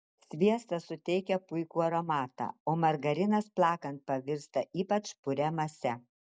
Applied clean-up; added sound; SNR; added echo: none; none; none; none.